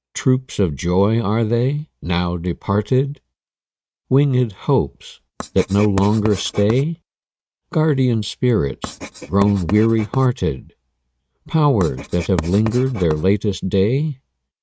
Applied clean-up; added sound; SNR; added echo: neural mask model RNNoise.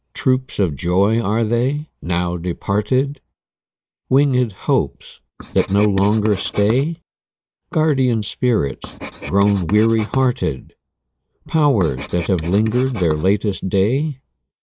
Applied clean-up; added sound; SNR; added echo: neural mask model Resemble Enhance denoiser.